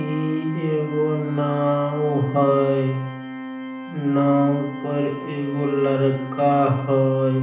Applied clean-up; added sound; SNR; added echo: none; Organ; 12 dB; reverberation time 0.8 s.